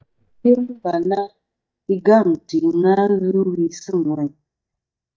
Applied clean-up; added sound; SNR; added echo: neural mask model DeepFilterNet 3.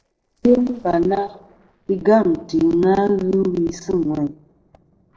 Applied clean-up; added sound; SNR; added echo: neural separator model SepFormer DNS4.